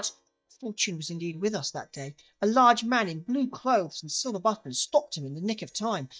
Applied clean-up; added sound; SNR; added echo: neural mask model DeepFilterNet 3.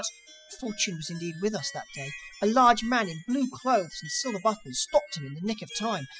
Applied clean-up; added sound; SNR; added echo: classical method spectral subtraction.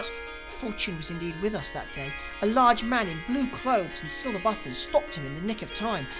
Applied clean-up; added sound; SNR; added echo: none; Harp; 11 dB; none.